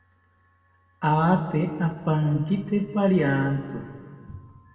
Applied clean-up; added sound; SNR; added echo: none; none; none; reverberation time 1.7 s.